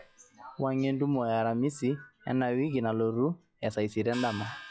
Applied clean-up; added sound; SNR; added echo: classical method log-MMSE.